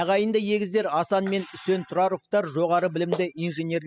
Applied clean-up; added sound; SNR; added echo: classical method spectral subtraction.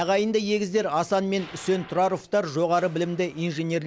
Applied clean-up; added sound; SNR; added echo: none; none; none; none.